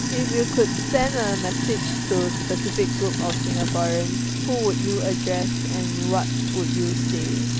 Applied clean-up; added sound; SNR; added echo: none; Sink (filling or washing); -2 dB; none.